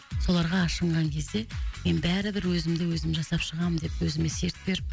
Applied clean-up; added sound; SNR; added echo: none; none; none; none.